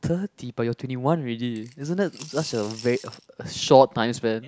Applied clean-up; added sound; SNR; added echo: none; Coin (dropping) / Glass; 20 dB; none.